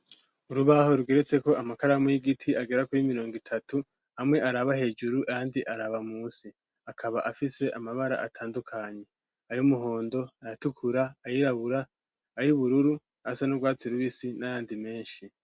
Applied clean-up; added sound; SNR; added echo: none; none; none; none.